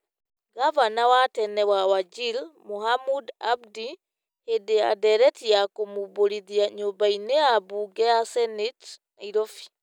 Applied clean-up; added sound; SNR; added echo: none; none; none; none.